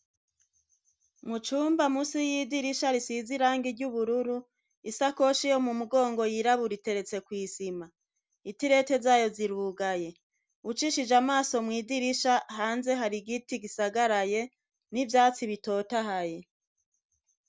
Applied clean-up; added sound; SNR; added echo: none; none; none; none.